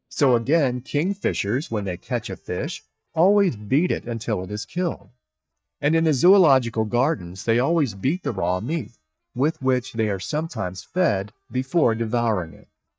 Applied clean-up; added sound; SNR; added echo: neural mask model DeepFilterNet 3.